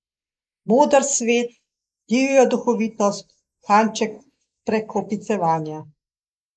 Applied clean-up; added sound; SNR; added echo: neural mask model Resemble Enhance denoiser.